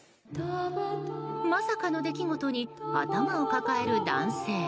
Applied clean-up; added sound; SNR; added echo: none; none; none; none.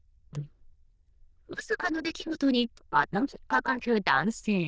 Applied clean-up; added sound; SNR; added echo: neural diffusion model UNIVERSE++.